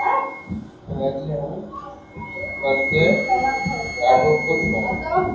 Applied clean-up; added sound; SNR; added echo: none; Wind instrument, woodwind instrument; 7 dB; reverberation time 2.7 s.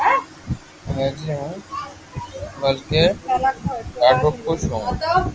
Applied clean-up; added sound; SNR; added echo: none; none; none; none.